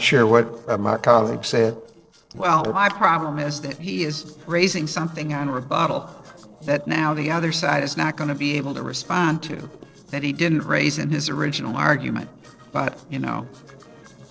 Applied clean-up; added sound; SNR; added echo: neural separator model SepFormer DNS4.